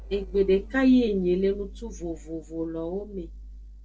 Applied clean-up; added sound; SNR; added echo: neural separator model SepFormer DNS4.